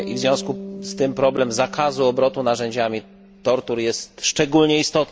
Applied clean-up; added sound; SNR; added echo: none; Bass guitar; 16 dB; none.